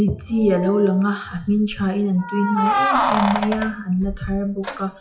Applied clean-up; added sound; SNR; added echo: classical method WPE with log-MMSE.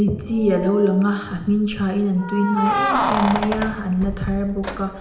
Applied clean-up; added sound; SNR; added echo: none; Keys jangling; 6 dB; reverberation time 0.8 s.